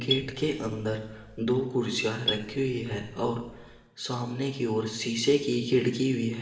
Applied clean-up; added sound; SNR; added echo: none; Marimba, xylophone; 9 dB; reverberation time 1.2 s.